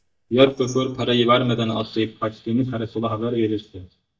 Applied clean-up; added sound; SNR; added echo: neural mask model DeepFilterNet 3.